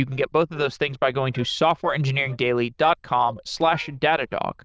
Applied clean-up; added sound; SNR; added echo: neural diffusion model UNIVERSE++.